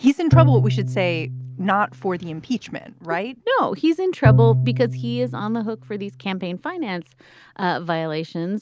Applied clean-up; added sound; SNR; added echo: none; Bowed string instrument; 0 dB; none.